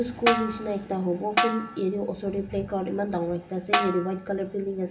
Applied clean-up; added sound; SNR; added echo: none; Snare drum; 1 dB; reverberation time 0.7 s.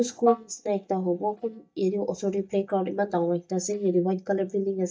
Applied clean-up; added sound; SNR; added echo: neural mask model DeepFilterNet 3.